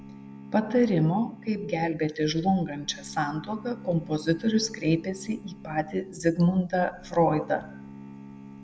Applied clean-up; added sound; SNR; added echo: none; Bowed string instrument; 18 dB; none.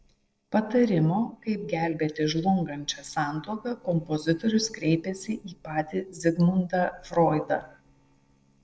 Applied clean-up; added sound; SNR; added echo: neural separator model SepFormer DNS4.